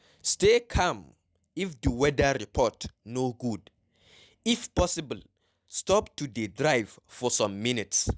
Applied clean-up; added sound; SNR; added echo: none; none; none; none.